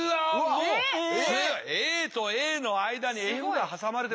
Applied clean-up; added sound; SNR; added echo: none; none; none; none.